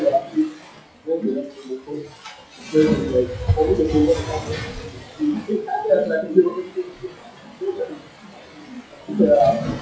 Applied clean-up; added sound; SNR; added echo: classical method WPE with log-MMSE.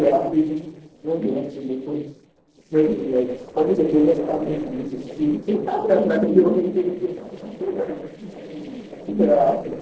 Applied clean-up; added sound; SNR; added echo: neural separator model SepFormer DNS4.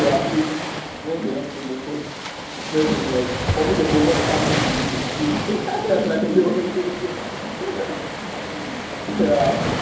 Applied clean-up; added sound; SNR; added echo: none; Waves, surf; 3 dB; reverberation time 2.8 s.